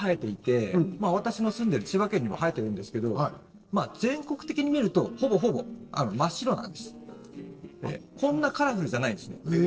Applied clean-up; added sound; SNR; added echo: neural separator model SepFormer DNS4.